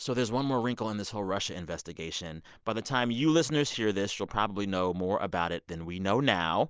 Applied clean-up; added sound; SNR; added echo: none; none; none; none.